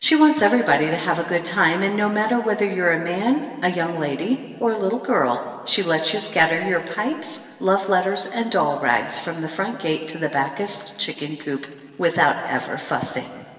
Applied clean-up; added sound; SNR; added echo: none; none; none; reverberation time 2.3 s.